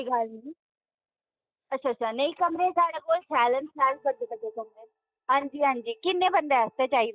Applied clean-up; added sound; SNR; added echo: neural mask model DeepFilterNet 3.